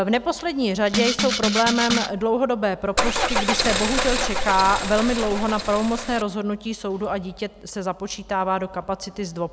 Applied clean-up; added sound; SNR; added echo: none; Rattle (instrument) + Car; 1 dB; none.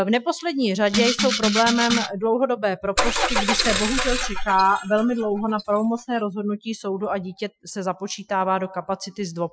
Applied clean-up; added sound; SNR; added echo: classical method Wiener filter.